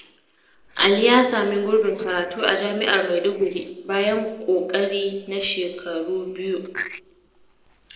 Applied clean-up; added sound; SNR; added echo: neural separator model SepFormer DNS4.